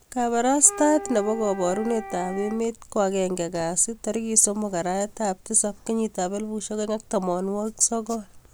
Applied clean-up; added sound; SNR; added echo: none; Wind instrument, woodwind instrument; 13 dB; none.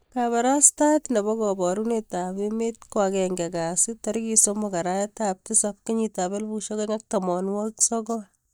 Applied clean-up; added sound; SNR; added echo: neural mask model DeepFilterNet 3.